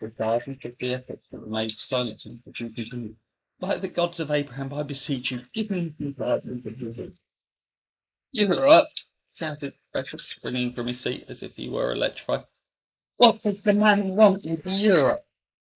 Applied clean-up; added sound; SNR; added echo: neural mask model Resemble Enhance denoiser.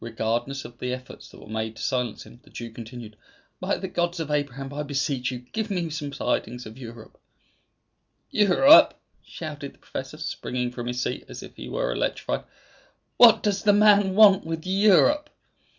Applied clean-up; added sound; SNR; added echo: none; none; none; none.